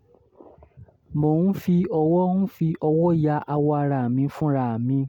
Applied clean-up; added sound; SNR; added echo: none; none; none; none.